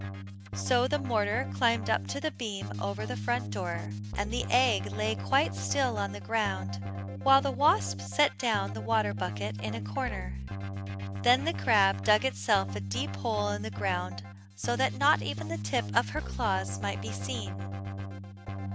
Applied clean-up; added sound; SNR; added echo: none; Keyboard (musical); 5 dB; none.